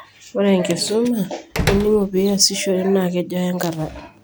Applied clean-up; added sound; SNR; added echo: none; Slam; 8 dB; none.